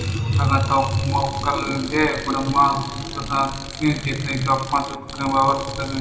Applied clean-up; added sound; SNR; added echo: none; Tools; 13 dB; reverberation time 1.5 s.